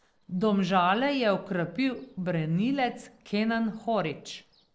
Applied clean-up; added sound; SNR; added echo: neural separator model SepFormer DNS4.